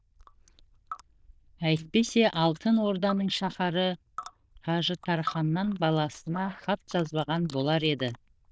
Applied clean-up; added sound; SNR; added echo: neural diffusion model UNIVERSE++.